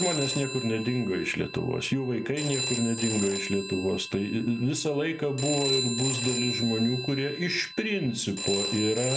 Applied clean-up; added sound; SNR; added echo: none; Telephone; 6 dB; none.